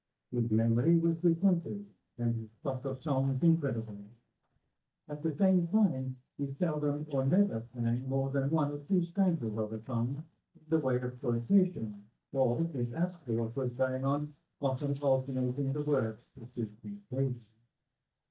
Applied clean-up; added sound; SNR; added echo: neural mask model DeepFilterNet 3.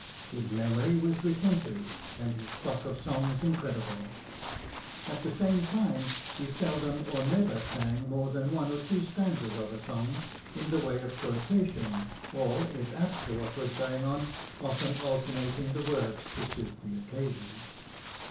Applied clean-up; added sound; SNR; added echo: none; Walk, footsteps; 6 dB; reverberation time 0.6 s.